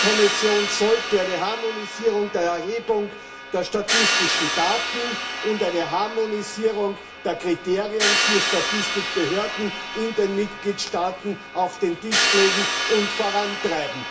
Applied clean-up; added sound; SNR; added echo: none; Crash cymbal; 2 dB; reverberation time 0.6 s.